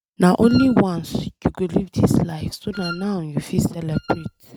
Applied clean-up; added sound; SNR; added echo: neural mask model RNNoise.